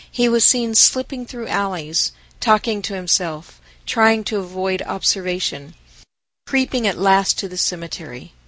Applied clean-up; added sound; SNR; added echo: none; none; none; none.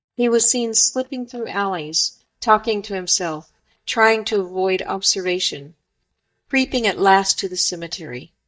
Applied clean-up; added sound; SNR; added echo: neural mask model DeepFilterNet 3.